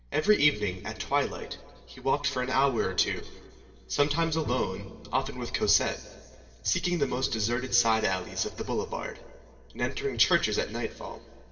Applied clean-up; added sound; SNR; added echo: none; Bowed string instrument; 18 dB; reverberation time 2.8 s.